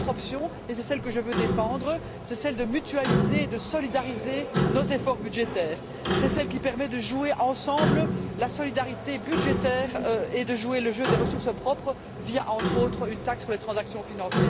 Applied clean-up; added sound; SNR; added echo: none; Clock; 1 dB; none.